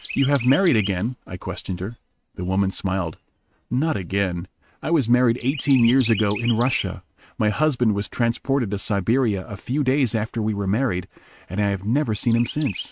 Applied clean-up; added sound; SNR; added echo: neural mask model RNNoise.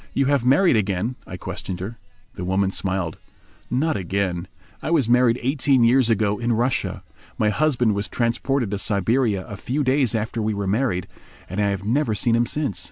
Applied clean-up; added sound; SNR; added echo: none; none; none; none.